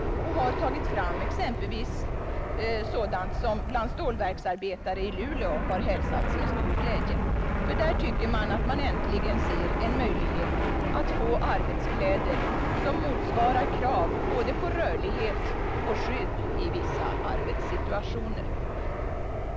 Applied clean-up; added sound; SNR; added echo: none; Fixed-wing aircraft, airplane; -5 dB; none.